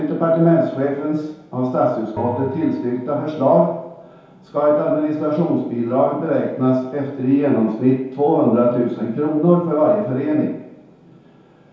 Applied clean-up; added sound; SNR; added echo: none; Bell; 16 dB; reverberation time 0.8 s.